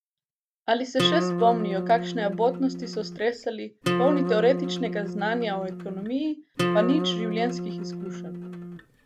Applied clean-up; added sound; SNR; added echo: none; Acoustic guitar; 3 dB; none.